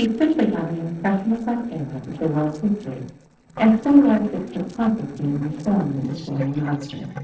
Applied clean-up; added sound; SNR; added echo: neural separator model SepFormer DNS4.